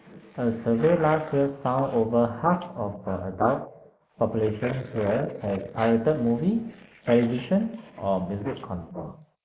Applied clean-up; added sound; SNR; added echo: neural mask model Resemble Enhance denoiser.